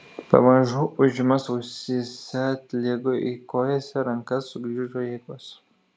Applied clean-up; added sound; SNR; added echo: none; none; none; none.